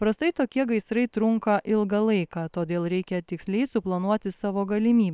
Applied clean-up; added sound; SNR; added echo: neural separator model SepFormer WHAM!.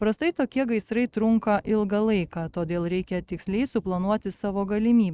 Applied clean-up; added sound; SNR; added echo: neural mask model RNNoise.